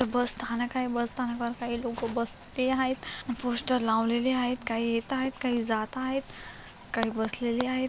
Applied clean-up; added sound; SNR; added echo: none; none; none; none.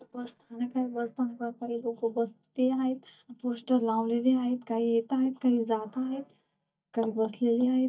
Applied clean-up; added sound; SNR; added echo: neural mask model DeepFilterNet 3.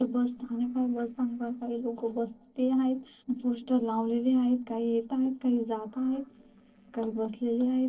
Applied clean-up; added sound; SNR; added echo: neural separator model SepFormer DNS4.